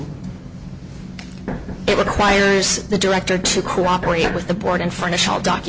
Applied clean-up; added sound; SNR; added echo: none; Knock; 10 dB; none.